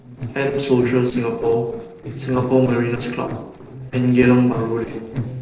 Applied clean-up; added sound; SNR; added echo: neural separator model SepFormer DNS4.